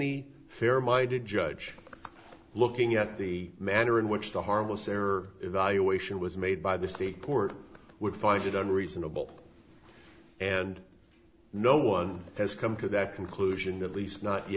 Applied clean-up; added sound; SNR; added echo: none; none; none; none.